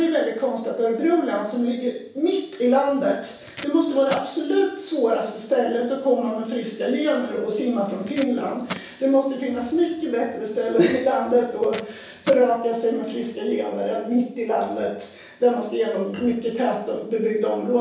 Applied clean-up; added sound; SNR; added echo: none; Packing tape, duct tape; 15 dB; reverberation time 0.7 s.